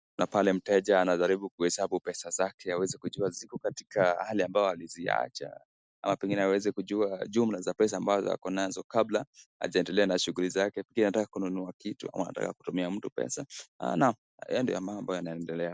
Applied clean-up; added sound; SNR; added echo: none; none; none; none.